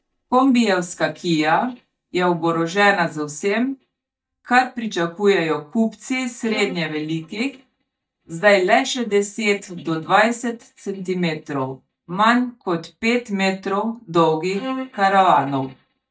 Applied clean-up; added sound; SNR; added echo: neural mask model DeepFilterNet 3.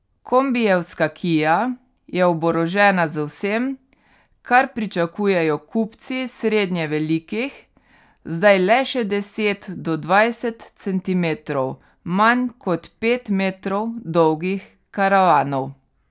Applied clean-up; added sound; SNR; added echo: none; none; none; none.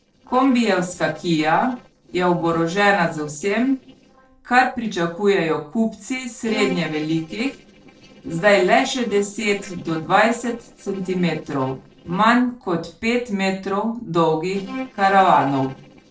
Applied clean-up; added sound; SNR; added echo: neural separator model SepFormer DNS4.